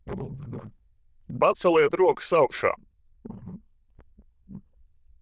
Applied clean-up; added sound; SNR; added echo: neural diffusion model UNIVERSE++.